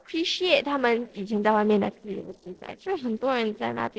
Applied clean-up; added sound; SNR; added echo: neural separator model SepFormer DNS4.